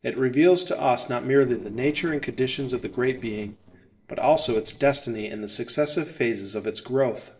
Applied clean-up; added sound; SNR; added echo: neural separator model SepFormer DNS4.